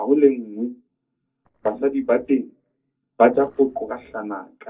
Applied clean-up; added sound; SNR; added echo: neural separator model SepFormer DNS4.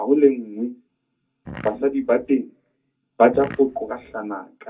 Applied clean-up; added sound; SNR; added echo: none; Fart; 16 dB; reverberation time 0.3 s.